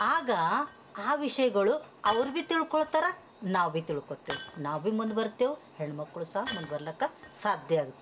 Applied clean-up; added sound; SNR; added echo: none; Shatter; 17 dB; none.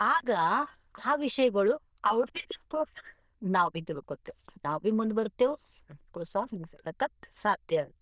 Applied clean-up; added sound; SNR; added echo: neural diffusion model UNIVERSE++.